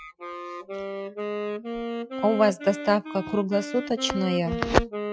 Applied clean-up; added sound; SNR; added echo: classical method Wiener filter.